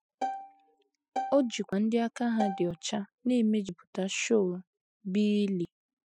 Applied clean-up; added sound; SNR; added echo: classical method spectral subtraction.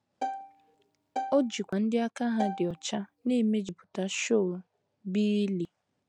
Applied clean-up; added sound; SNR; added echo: none; Bowed string instrument; 9 dB; none.